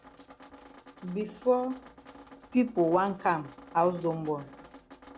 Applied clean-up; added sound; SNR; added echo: none; Drip; 20 dB; none.